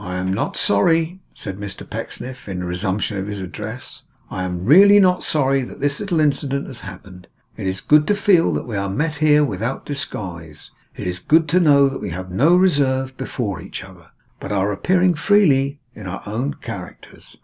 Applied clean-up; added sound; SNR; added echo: none; none; none; none.